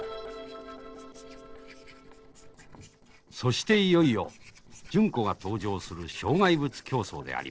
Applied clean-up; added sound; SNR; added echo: neural separator model SepFormer DNS4.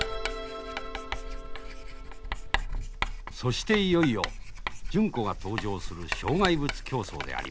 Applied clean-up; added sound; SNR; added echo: none; Writing; 4 dB; none.